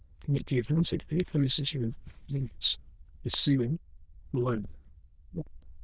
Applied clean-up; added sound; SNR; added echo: neural diffusion model UNIVERSE++.